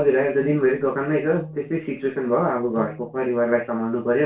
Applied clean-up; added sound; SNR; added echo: neural separator model SepFormer DNS4.